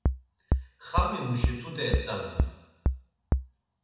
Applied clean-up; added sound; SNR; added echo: none; Bass drum; -4 dB; reverberation time 1.1 s.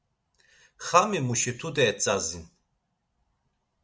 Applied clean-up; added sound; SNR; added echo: none; none; none; none.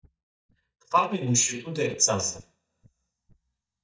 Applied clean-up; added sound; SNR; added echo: neural mask model DeepFilterNet 3.